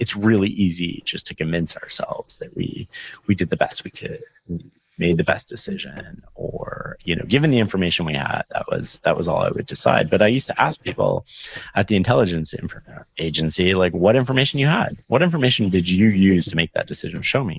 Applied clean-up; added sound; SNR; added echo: neural mask model Resemble Enhance denoiser.